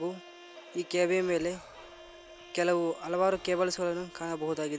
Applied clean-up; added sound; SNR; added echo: none; Bowed string instrument + Breathing; 20 dB; none.